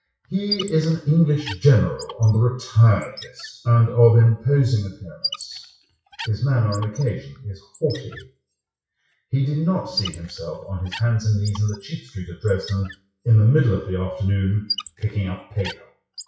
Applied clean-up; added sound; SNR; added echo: classical method WPE with log-MMSE.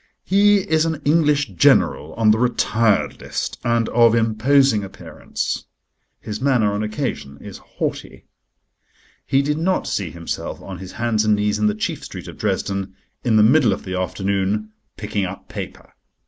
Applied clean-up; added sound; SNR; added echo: none; none; none; none.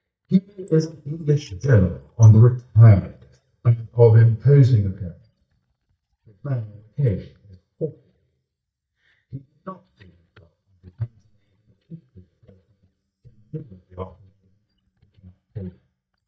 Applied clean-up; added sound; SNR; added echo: neural mask model DeepFilterNet 3.